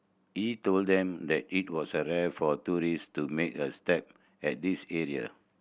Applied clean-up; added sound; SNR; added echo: none; none; none; none.